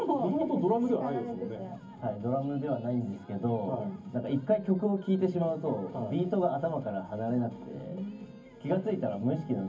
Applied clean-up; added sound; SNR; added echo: none; none; none; reverberation time 0.3 s.